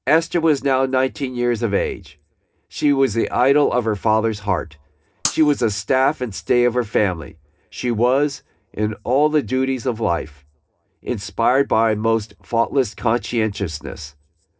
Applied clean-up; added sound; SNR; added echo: neural separator model SepFormer DNS4.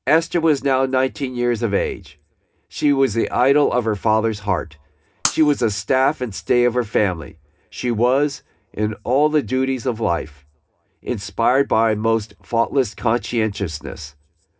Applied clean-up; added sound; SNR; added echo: none; Shatter; 11 dB; reverberation time 0.3 s.